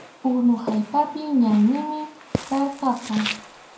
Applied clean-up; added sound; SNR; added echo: none; Walk, footsteps; 12 dB; reverberation time 0.5 s.